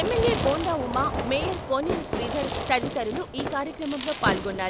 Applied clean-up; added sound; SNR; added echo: none; Fireworks; 3 dB; none.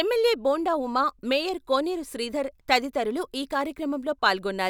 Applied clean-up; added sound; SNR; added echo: none; none; none; none.